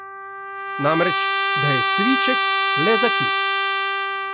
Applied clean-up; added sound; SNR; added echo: none; Trumpet; -5 dB; none.